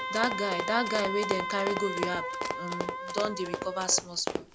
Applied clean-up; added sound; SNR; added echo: none; Run + Wind instrument, woodwind instrument; 2 dB; none.